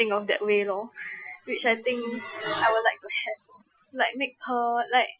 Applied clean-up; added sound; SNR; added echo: classical method Wiener filter.